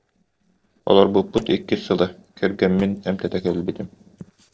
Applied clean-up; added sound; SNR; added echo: neural separator model SepFormer DNS4.